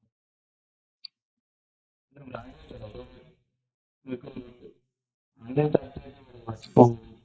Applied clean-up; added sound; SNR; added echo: neural mask model DeepFilterNet 3.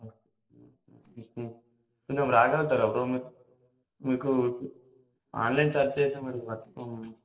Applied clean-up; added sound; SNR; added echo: neural separator model SepFormer DNS4.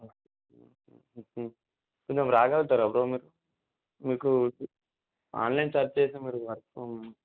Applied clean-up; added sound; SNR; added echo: none; none; none; none.